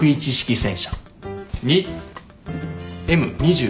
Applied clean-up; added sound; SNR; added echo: none; none; none; none.